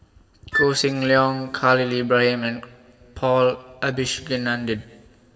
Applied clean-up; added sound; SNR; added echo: none; Wind instrument, woodwind instrument; 5 dB; reverberation time 1.6 s.